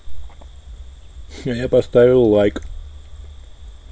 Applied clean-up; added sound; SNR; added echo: none; none; none; none.